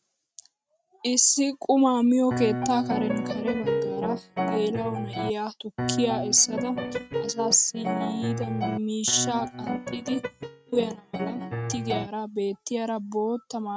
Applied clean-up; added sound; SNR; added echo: neural mask model RNNoise.